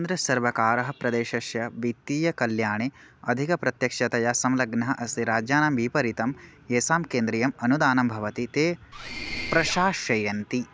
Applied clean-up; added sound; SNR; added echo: none; Mechanisms; 8 dB; none.